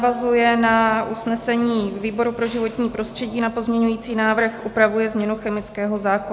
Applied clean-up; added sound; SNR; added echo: none; none; none; none.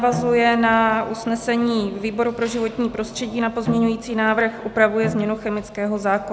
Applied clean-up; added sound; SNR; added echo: none; Bowed string instrument; 13 dB; none.